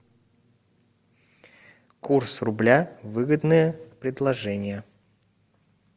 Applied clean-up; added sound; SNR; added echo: none; none; none; none.